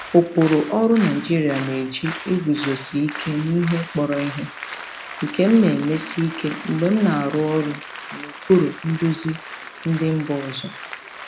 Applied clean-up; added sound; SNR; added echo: none; Applause; 13 dB; none.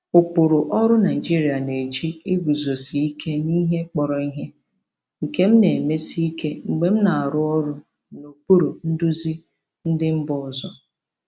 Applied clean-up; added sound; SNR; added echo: none; none; none; none.